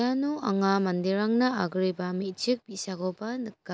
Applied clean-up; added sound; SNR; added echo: none; none; none; none.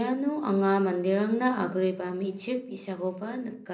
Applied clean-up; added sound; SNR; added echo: none; none; none; reverberation time 0.5 s.